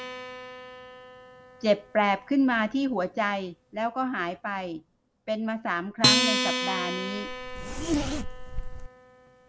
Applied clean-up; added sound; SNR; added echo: none; Acoustic guitar + Zipper (clothing); 2 dB; none.